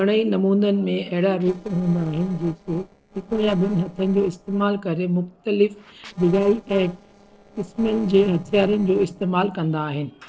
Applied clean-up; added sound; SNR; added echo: neural separator model SepFormer DNS4.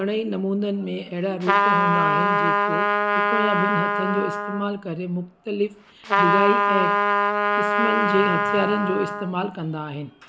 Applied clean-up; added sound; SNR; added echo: none; Trumpet; -3 dB; none.